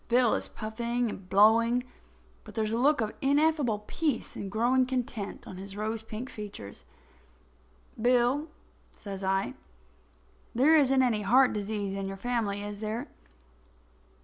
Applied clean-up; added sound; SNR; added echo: none; none; none; none.